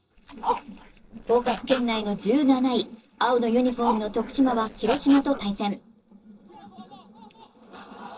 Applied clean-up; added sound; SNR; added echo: neural separator model SepFormer DNS4.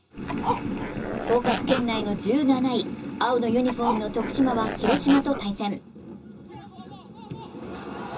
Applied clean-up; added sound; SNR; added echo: none; Zipper (clothing); 5 dB; reverberation time 0.2 s.